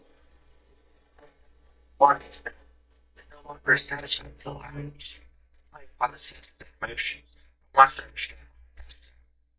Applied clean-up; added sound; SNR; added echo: neural mask model DeepFilterNet 3.